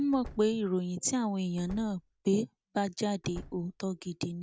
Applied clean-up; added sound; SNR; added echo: none; Slam; 20 dB; none.